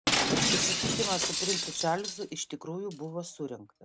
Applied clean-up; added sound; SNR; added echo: none; Shatter; -4 dB; none.